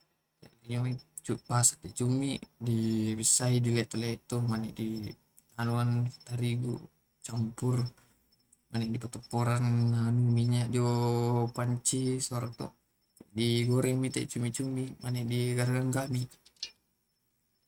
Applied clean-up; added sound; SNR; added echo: neural mask model RNNoise.